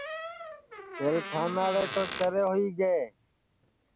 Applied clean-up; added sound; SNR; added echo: none; Door; 10 dB; none.